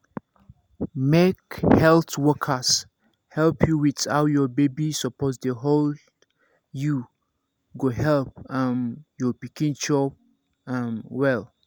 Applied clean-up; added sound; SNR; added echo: none; none; none; none.